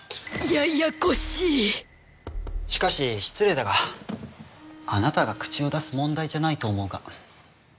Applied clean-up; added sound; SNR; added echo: none; Bowed string instrument; 19 dB; none.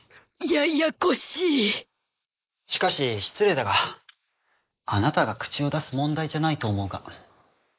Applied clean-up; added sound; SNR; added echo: neural mask model Resemble Enhance denoiser.